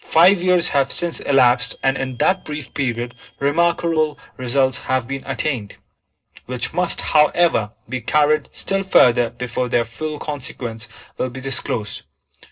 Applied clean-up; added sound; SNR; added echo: neural separator model SepFormer DNS4.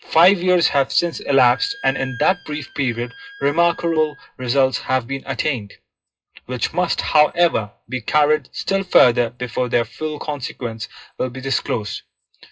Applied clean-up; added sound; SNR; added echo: classical method WPE with log-MMSE.